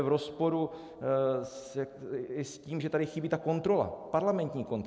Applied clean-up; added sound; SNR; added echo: none; none; none; none.